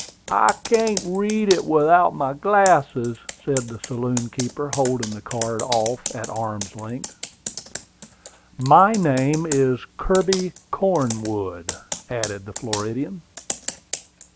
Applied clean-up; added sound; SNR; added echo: none; Computer keyboard; 12 dB; none.